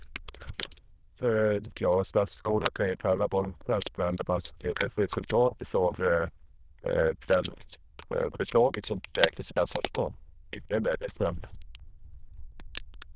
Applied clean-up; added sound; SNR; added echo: neural diffusion model UNIVERSE++.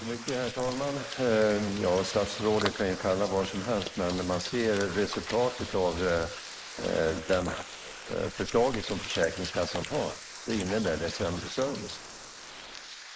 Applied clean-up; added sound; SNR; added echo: neural mask model Resemble Enhance denoiser.